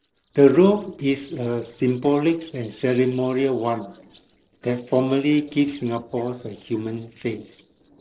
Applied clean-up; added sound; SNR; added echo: neural separator model SepFormer DNS4.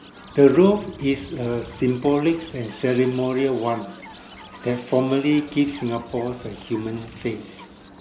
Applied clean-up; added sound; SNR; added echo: none; Engine + Chirp, tweet; 20 dB; none.